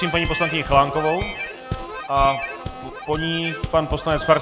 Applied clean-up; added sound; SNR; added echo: none; Walk, footsteps + Harmonica; 7 dB; none.